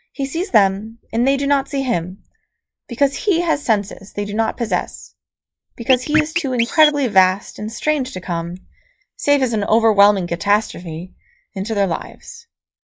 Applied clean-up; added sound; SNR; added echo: neural mask model Resemble Enhance denoiser.